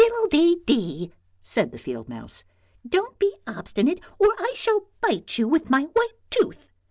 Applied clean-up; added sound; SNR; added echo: none; none; none; none.